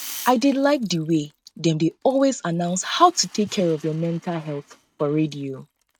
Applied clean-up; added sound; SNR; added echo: neural mask model RNNoise.